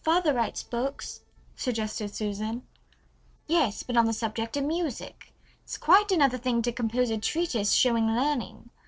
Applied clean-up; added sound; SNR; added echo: neural separator model SepFormer DNS4.